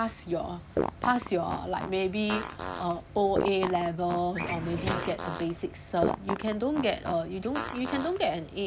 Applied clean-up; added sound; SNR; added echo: none; Drawer open or close + Fart; 5 dB; none.